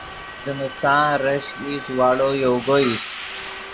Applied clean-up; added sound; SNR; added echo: none; Subway, metro, underground; 12 dB; none.